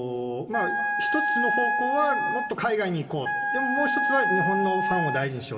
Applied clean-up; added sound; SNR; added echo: none; Wind instrument, woodwind instrument; -2 dB; reverberation time 1.8 s.